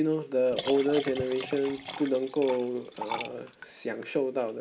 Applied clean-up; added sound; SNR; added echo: none; Liquid; 11 dB; none.